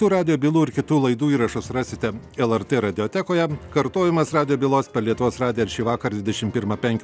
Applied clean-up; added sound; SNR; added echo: none; none; none; none.